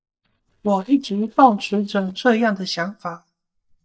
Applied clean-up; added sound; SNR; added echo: neural mask model DeepFilterNet 3.